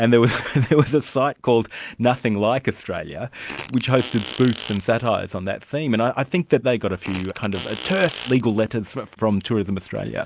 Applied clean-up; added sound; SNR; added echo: none; Fart; 14 dB; none.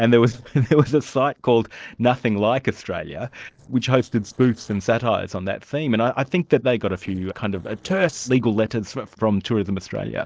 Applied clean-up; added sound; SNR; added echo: neural separator model SepFormer DNS4.